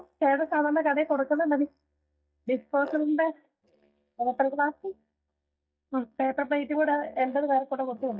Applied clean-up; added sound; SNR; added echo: neural mask model DeepFilterNet 3.